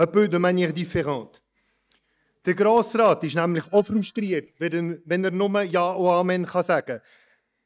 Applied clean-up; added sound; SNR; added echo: neural mask model DeepFilterNet 3.